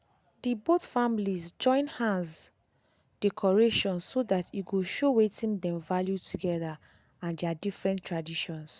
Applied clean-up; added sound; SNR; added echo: none; none; none; none.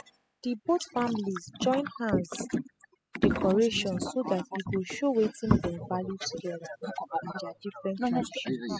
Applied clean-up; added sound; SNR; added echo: classical method spectral subtraction.